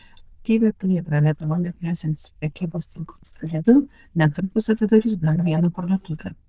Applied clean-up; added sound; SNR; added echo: neural diffusion model UNIVERSE++.